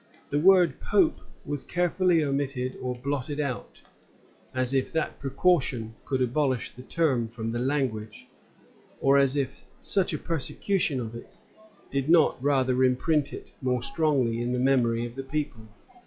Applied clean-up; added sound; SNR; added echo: classical method log-MMSE.